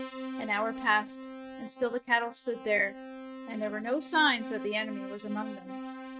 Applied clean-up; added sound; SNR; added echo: neural mask model RNNoise.